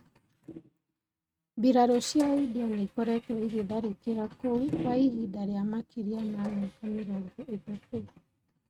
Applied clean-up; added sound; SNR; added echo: neural mask model RNNoise.